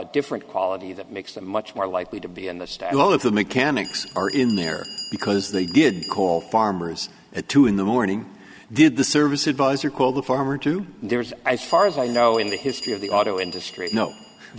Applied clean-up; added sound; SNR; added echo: none; Bell; 19 dB; none.